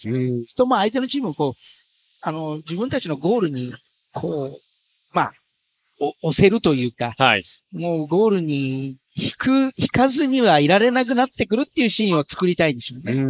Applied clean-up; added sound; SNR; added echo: neural mask model Resemble Enhance denoiser.